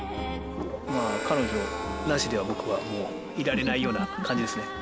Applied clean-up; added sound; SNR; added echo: none; Harmonica; 8 dB; none.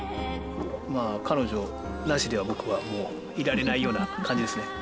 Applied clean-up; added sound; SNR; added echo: none; none; none; none.